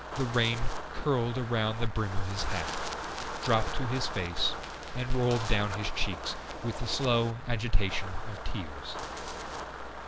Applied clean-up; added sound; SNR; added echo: none; Wind; 9 dB; none.